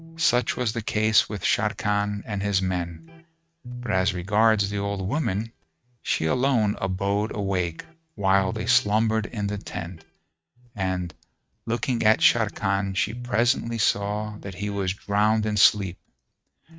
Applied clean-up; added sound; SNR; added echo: neural mask model RNNoise.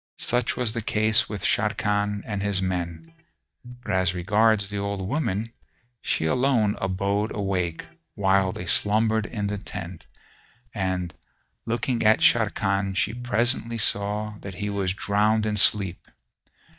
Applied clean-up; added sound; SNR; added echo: neural mask model DeepFilterNet 3.